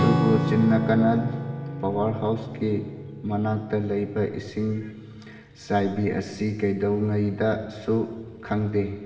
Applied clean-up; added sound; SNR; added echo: none; Acoustic guitar / Strum; 6 dB; reverberation time 1.7 s.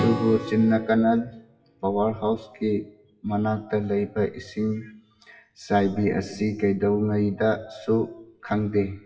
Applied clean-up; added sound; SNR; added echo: classical method WPE with log-MMSE.